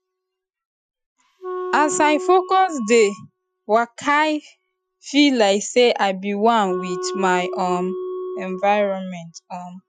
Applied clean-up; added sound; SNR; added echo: classical method Wiener filter.